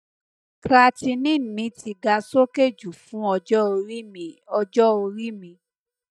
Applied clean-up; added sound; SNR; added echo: neural mask model DeepFilterNet 3.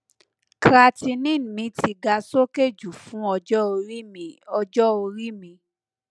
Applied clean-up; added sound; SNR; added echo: none; none; none; none.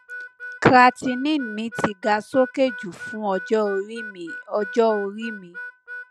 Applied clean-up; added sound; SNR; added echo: none; Harmonica; 14 dB; none.